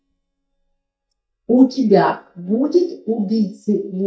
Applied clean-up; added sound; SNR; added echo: neural mask model DeepFilterNet 3.